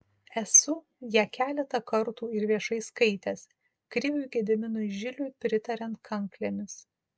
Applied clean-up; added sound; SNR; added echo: none; none; none; none.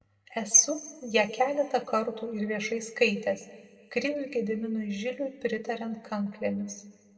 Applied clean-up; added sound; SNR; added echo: none; none; none; reverberation time 1.1 s.